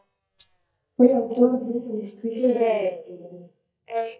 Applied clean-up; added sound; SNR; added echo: neural mask model DeepFilterNet 3.